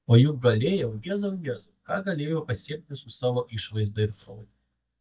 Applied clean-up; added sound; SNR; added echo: neural mask model DeepFilterNet 3.